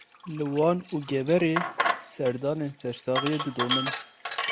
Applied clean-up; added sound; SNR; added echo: none; Sink (filling or washing); 4 dB; none.